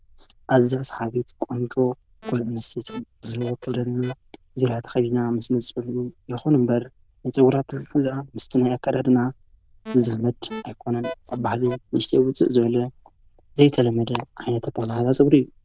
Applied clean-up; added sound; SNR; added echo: neural diffusion model UNIVERSE++.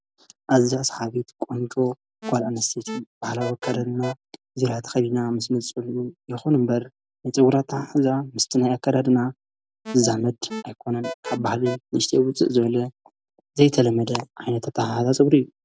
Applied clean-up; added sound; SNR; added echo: none; Alarm; 11 dB; none.